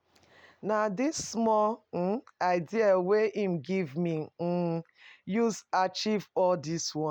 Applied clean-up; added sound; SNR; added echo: none; none; none; none.